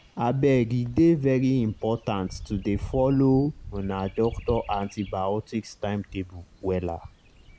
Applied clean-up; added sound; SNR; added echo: none; Bird vocalization, bird call, bird song; 16 dB; none.